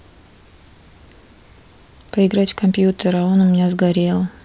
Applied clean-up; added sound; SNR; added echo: none; none; none; none.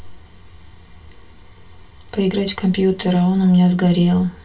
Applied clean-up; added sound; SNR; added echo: none; none; none; reverberation time 0.2 s.